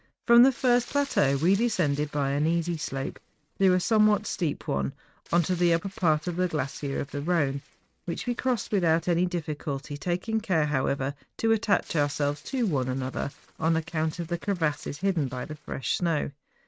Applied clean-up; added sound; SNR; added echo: neural mask model RNNoise.